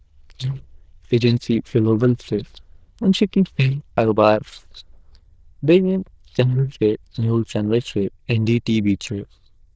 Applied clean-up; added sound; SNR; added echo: neural diffusion model UNIVERSE++.